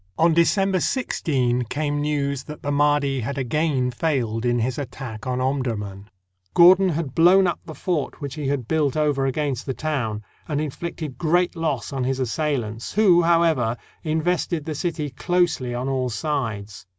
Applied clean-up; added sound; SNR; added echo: none; none; none; none.